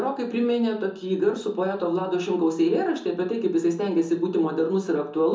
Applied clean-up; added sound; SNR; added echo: none; none; none; reverberation time 0.6 s.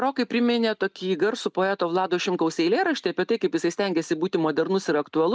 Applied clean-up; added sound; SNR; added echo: none; none; none; none.